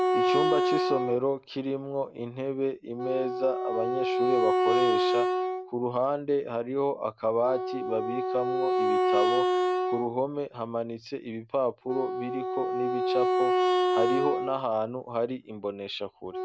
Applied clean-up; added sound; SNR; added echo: none; Wind instrument, woodwind instrument; -2 dB; none.